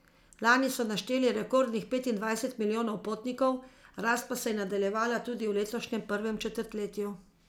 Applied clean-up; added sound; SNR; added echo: none; none; none; none.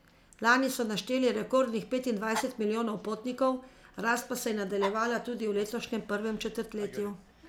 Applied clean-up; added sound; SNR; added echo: none; Dog; 16 dB; none.